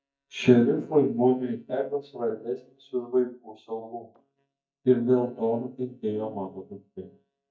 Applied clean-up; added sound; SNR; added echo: neural mask model DeepFilterNet 3.